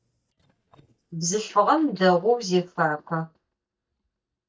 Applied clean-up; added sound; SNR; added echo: neural mask model DeepFilterNet 3.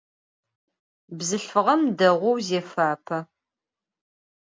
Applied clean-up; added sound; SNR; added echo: none; none; none; none.